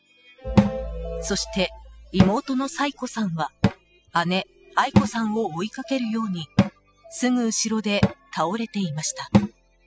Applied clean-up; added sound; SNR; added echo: classical method spectral subtraction.